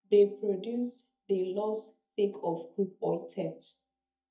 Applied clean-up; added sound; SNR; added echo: neural mask model DeepFilterNet 3.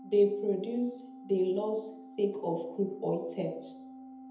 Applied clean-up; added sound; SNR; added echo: none; Organ; 16 dB; reverberation time 0.7 s.